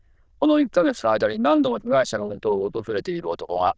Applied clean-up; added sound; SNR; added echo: neural diffusion model UNIVERSE++.